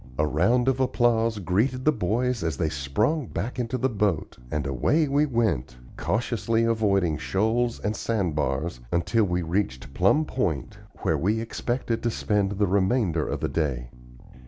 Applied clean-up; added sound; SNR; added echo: none; Bass guitar; 18 dB; none.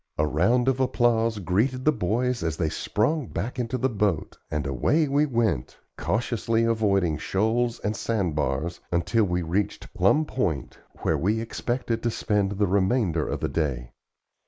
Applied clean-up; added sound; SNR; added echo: neural mask model Resemble Enhance denoiser.